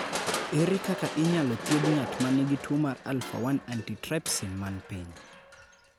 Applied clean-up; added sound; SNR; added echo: none; Crushing; 7 dB; none.